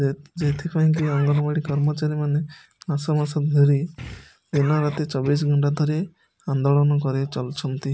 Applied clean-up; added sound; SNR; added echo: none; Cough; 19 dB; none.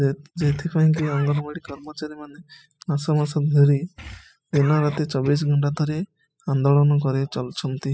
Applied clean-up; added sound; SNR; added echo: classical method spectral subtraction.